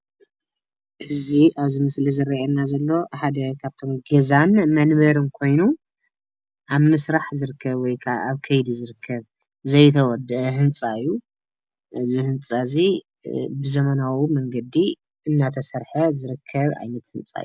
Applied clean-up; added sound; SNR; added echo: none; none; none; none.